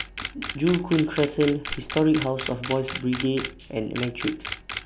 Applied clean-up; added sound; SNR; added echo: none; Camera + Whoosh, swoosh, swish; 9 dB; none.